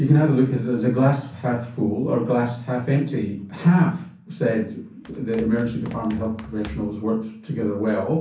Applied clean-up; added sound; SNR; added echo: none; Run; 19 dB; reverberation time 0.6 s.